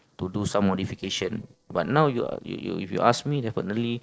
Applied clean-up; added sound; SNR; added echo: neural separator model SepFormer DNS4.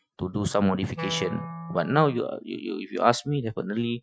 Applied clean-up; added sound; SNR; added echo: classical method Wiener filter.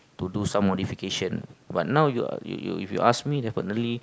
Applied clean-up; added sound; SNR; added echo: none; none; none; none.